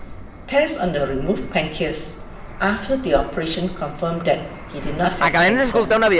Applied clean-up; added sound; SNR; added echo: none; Fixed-wing aircraft, airplane; 0 dB; reverberation time 0.8 s.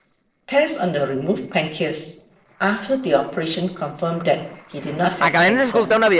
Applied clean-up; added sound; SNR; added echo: neural separator model SepFormer DNS4.